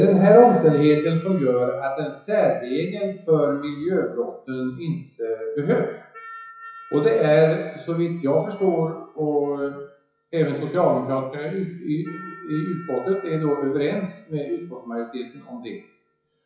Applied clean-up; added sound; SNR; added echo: classical method WPE with log-MMSE.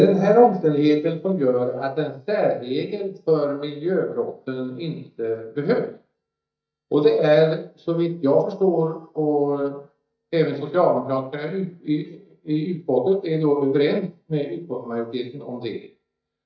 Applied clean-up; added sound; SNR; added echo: neural mask model DeepFilterNet 3.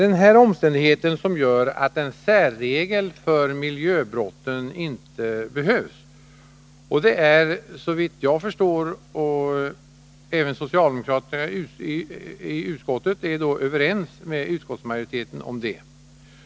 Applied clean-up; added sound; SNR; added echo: none; none; none; none.